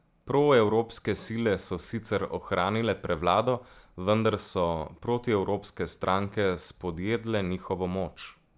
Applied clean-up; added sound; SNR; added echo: none; none; none; none.